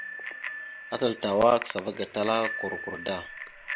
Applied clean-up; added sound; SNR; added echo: none; Bicycle bell; 10 dB; none.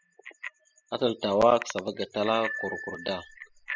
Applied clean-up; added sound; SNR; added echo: classical method spectral subtraction.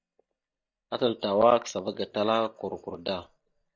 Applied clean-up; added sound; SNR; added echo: neural mask model DeepFilterNet 3.